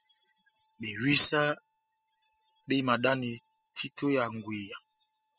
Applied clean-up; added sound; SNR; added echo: classical method spectral subtraction.